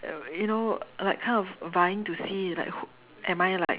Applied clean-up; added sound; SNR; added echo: none; none; none; none.